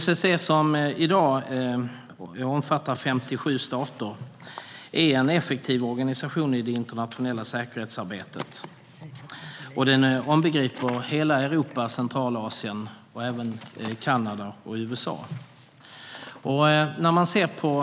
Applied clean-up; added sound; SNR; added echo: none; none; none; none.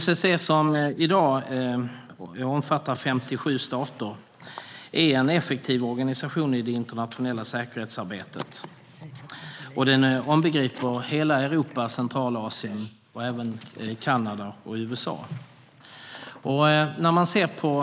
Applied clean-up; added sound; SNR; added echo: neural mask model Resemble Enhance denoiser.